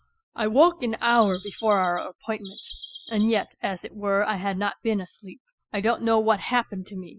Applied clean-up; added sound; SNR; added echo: classical method Wiener filter.